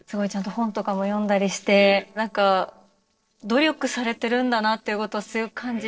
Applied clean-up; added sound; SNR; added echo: neural separator model SepFormer DNS4.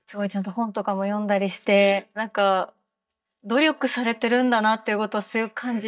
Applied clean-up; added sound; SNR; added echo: neural mask model DeepFilterNet 3.